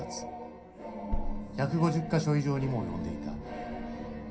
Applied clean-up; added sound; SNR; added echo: none; Wind; 8 dB; reverberation time 0.3 s.